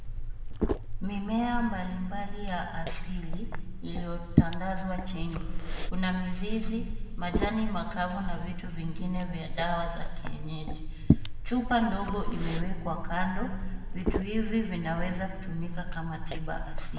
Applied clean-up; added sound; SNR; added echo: none; Liquid; -3 dB; reverberation time 1.8 s.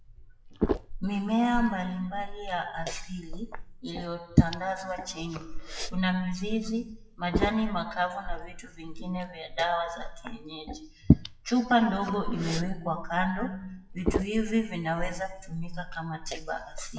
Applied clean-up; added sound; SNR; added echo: classical method WPE with log-MMSE.